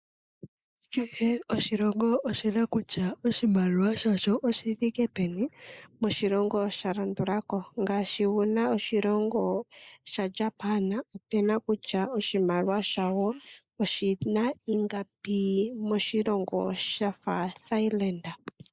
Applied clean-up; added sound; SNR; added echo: neural mask model Resemble Enhance denoiser.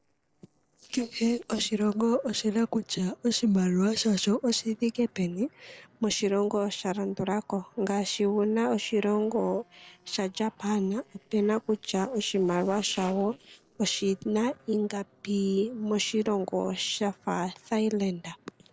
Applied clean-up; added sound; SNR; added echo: neural separator model SepFormer DNS4.